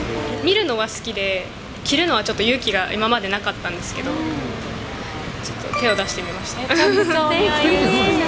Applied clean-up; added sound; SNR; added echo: none; none; none; none.